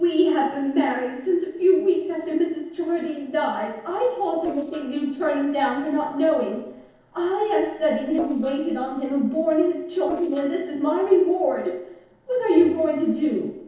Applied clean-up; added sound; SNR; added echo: neural separator model SepFormer DNS4.